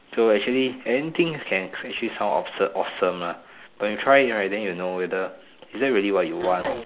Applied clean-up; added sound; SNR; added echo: none; none; none; none.